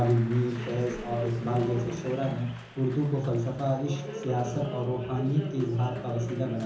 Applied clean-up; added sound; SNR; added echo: none; Applause; 11 dB; reverberation time 0.7 s.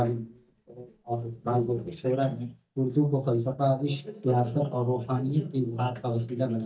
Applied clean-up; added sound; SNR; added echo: neural mask model DeepFilterNet 3.